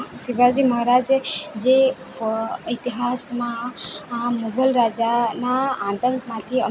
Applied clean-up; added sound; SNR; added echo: none; none; none; none.